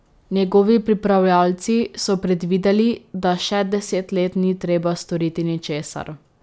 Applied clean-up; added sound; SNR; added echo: none; none; none; none.